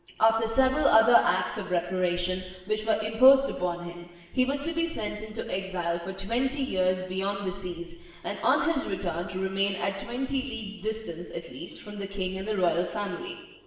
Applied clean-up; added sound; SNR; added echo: none; none; none; reverberation time 1.1 s.